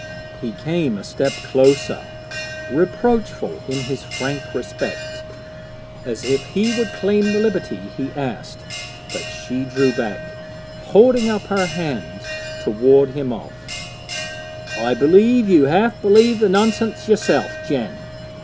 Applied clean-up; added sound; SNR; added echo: none; Bell; 12 dB; none.